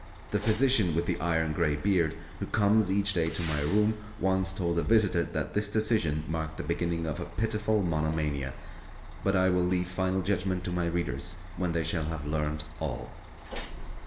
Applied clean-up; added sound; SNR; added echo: none; Truck; 11 dB; reverberation time 2.8 s.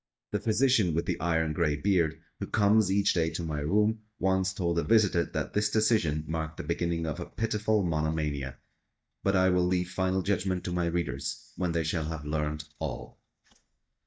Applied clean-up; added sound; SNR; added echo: neural mask model DeepFilterNet 3.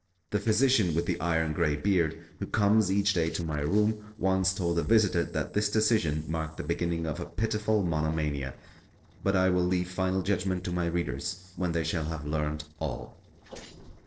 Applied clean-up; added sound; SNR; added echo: neural separator model SepFormer DNS4.